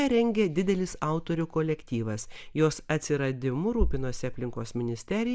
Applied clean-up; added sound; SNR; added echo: none; none; none; none.